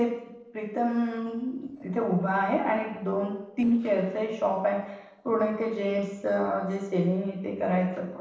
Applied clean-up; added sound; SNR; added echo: neural separator model SepFormer DNS4.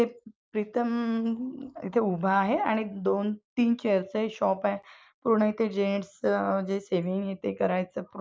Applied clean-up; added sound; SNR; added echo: none; none; none; none.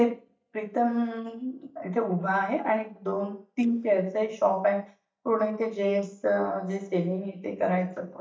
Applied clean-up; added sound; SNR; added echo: neural mask model DeepFilterNet 3.